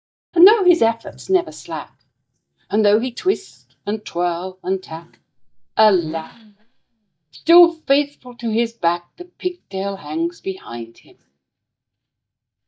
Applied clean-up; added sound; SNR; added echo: neural mask model DeepFilterNet 3.